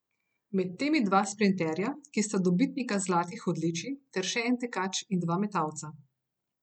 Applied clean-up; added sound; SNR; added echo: none; none; none; none.